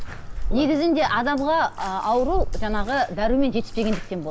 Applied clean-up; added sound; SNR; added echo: none; Bathtub (filling or washing); 4 dB; none.